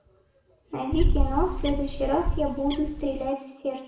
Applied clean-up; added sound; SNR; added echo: none; Bird; -2 dB; reverberation time 0.7 s.